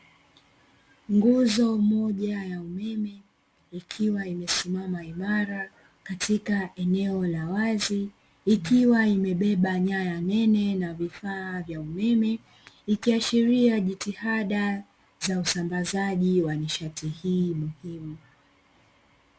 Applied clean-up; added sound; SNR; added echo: none; none; none; none.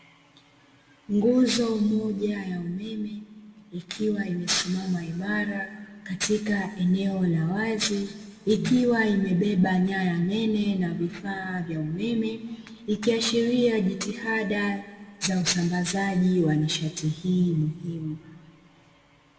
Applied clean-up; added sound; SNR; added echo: none; none; none; reverberation time 1.4 s.